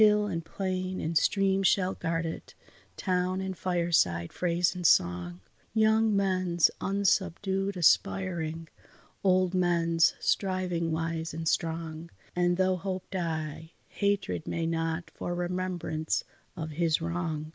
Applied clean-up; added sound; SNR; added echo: none; none; none; none.